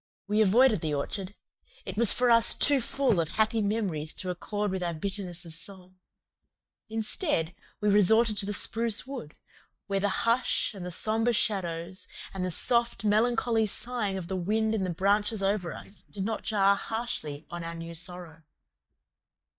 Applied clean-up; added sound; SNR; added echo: neural mask model DeepFilterNet 3.